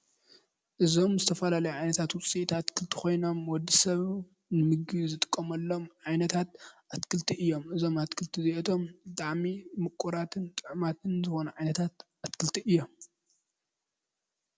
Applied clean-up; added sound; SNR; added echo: none; none; none; none.